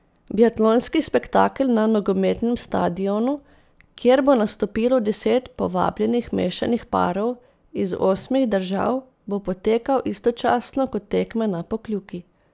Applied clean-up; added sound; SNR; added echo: none; none; none; none.